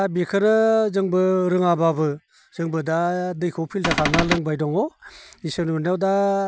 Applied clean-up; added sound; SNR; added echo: none; Cupboard open or close / Door; 0 dB; none.